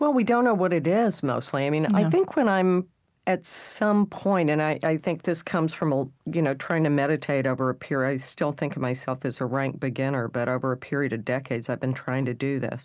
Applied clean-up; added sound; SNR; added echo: none; none; none; none.